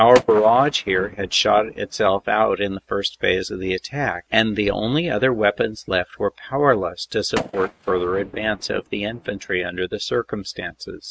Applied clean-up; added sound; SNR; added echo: neural mask model RNNoise.